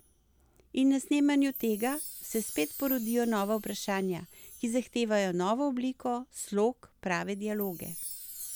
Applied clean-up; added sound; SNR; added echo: none; Chime; 14 dB; none.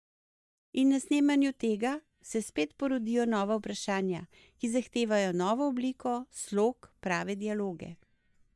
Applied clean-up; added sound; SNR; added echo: neural mask model DeepFilterNet 3.